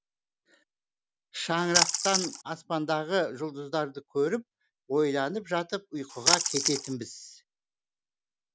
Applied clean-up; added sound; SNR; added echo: none; Splash, splatter; -4 dB; none.